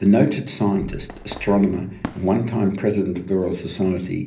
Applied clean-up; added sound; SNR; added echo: none; Fireworks; 17 dB; reverberation time 0.5 s.